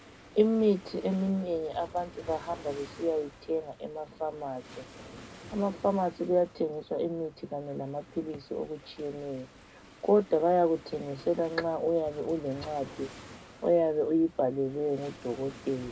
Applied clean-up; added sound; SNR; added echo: none; Waves, surf; 19 dB; reverberation time 0.2 s.